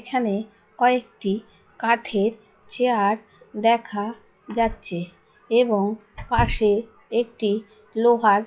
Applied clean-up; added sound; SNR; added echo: classical method log-MMSE.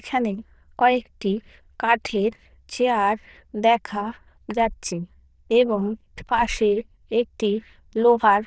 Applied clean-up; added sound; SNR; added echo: neural diffusion model UNIVERSE++.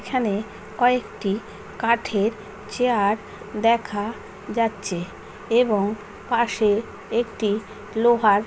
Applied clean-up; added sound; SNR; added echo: none; none; none; none.